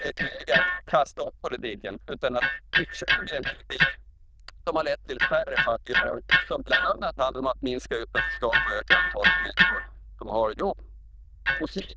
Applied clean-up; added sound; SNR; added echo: neural diffusion model UNIVERSE++.